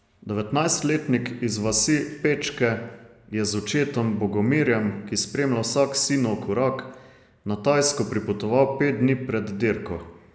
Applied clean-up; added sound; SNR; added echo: none; none; none; none.